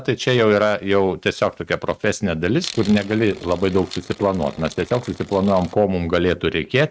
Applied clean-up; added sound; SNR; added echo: neural mask model RNNoise.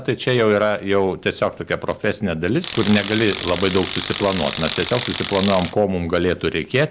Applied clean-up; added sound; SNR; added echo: none; Tools; 5 dB; none.